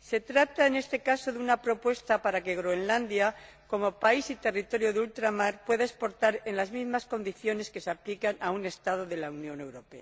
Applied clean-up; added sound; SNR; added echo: none; none; none; none.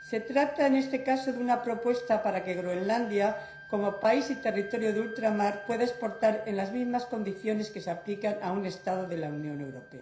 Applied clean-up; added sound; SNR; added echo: none; Wind instrument, woodwind instrument; 19 dB; reverberation time 0.5 s.